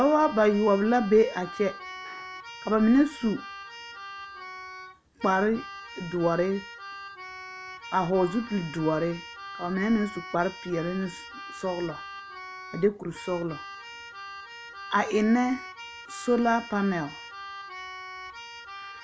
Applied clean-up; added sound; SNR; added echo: none; Keyboard (musical); 14 dB; none.